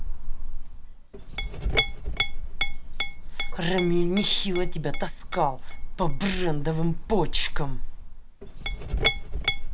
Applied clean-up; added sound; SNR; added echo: none; Chink, clink; -5 dB; none.